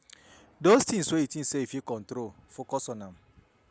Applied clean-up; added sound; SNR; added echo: none; none; none; none.